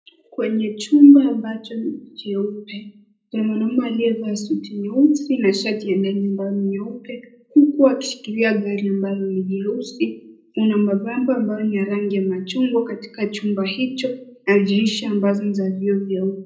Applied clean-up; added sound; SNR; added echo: none; none; none; reverberation time 0.4 s.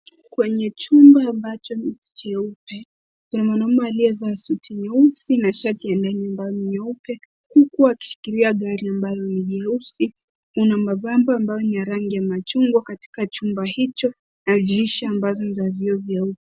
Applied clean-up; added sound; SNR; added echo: none; none; none; none.